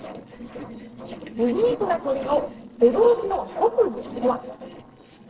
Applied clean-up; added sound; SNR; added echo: neural separator model SepFormer DNS4.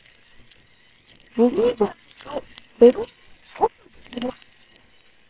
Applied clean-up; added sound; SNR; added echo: neural separator model SepFormer WHAMR!.